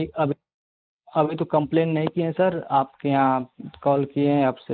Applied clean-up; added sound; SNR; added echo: neural mask model Resemble Enhance denoiser.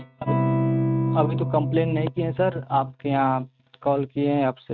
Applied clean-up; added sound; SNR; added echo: neural mask model RNNoise.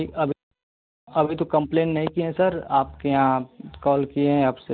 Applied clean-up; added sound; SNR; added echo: none; none; none; none.